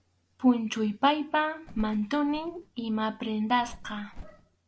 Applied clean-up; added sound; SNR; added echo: none; Bird; 17 dB; none.